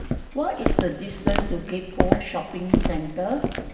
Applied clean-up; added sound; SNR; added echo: none; Walk, footsteps; -4 dB; reverberation time 1.2 s.